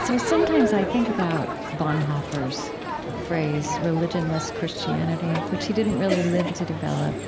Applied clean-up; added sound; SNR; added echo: none; Crowd; 4 dB; none.